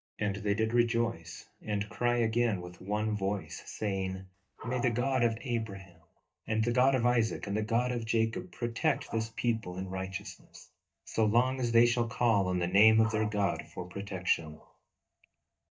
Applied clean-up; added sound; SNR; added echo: neural mask model DeepFilterNet 3.